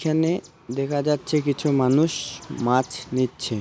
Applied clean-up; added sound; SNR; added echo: none; none; none; none.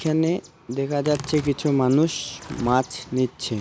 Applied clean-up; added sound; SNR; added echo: none; Tearing; 19 dB; none.